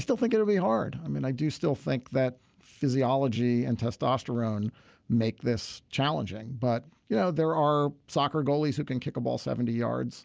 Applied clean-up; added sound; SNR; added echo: none; none; none; none.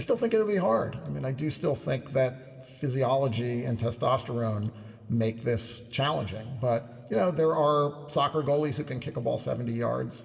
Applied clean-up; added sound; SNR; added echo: none; none; none; reverberation time 1.7 s.